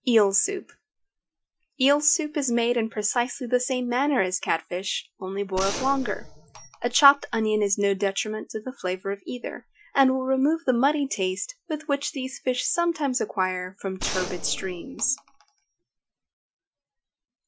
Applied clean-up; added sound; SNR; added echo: classical method Wiener filter.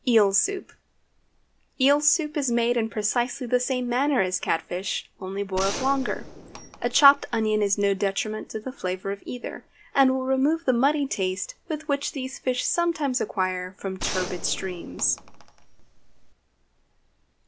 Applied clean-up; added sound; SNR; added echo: none; Gunshot, gunfire; 10 dB; none.